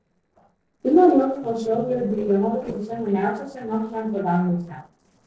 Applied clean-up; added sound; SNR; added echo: neural separator model SepFormer DNS4.